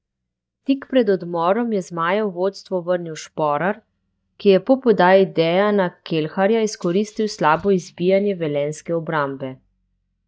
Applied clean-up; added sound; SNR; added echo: neural mask model DeepFilterNet 3.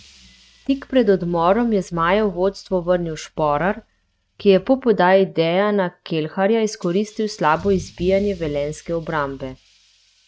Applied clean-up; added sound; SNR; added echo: neural mask model RNNoise.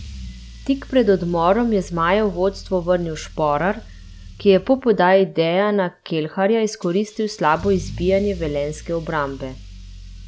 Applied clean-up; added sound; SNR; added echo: none; Engine starting / Accelerating, revving, vroom / Car; 17 dB; none.